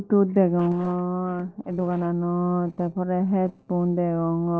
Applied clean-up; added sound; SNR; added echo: neural separator model SepFormer DNS4.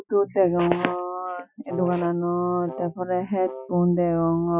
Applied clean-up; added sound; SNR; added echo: classical method Wiener filter.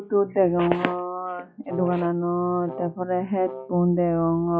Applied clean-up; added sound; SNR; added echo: classical method log-MMSE.